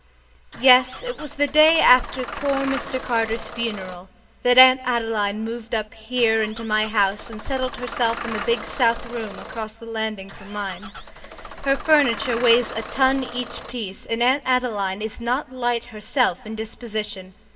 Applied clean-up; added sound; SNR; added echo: none; Engine starting / Bus; 11 dB; reverberation time 0.3 s.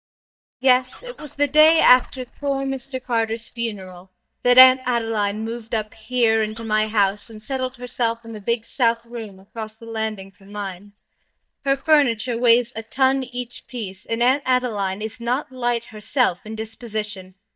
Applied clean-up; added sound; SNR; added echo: neural mask model DeepFilterNet 3.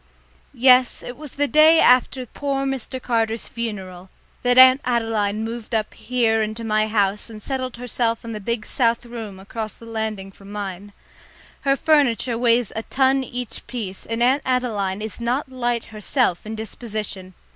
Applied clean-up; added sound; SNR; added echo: none; none; none; none.